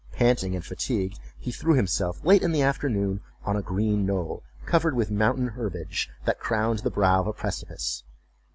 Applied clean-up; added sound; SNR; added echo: none; none; none; none.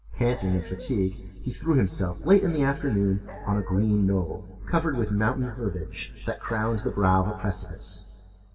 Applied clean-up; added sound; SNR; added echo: none; Dog; 16 dB; reverberation time 2.0 s.